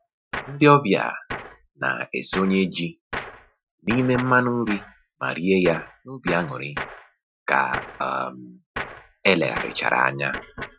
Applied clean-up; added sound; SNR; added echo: classical method Wiener filter.